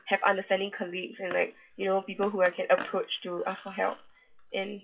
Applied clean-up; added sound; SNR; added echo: classical method WPE with log-MMSE.